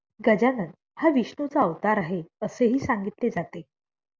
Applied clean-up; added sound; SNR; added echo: none; none; none; none.